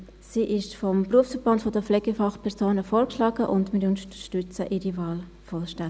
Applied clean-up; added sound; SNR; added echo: none; none; none; none.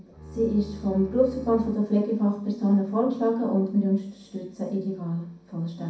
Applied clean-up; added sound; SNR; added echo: none; Bowed string instrument; 16 dB; reverberation time 0.6 s.